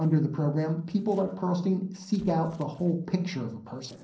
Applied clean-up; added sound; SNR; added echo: neural separator model SepFormer DNS4.